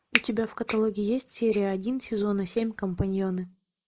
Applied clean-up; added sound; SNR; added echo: neural mask model Resemble Enhance denoiser.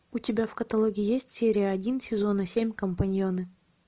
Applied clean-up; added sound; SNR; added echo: none; none; none; none.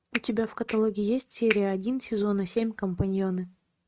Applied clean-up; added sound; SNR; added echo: neural mask model RNNoise.